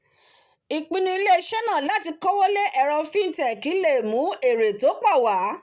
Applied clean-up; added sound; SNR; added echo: none; none; none; none.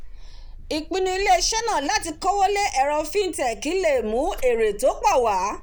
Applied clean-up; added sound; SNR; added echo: none; Purr; 14 dB; none.